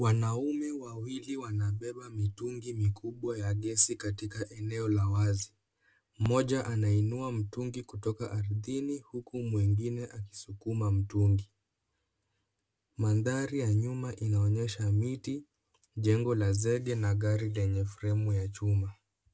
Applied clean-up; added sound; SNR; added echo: none; none; none; none.